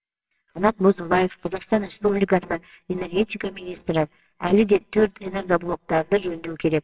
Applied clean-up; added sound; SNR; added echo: neural separator model SepFormer WHAMR!.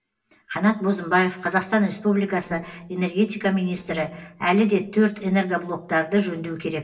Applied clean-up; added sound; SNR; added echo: neural separator model SepFormer DNS4.